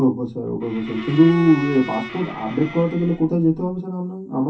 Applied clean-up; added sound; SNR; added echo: none; Bowed string instrument; 14 dB; reverberation time 0.3 s.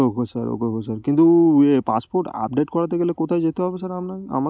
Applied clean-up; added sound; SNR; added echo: none; none; none; none.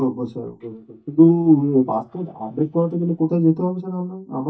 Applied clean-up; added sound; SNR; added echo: neural mask model DeepFilterNet 3.